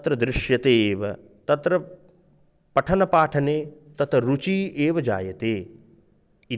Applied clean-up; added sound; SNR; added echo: none; none; none; none.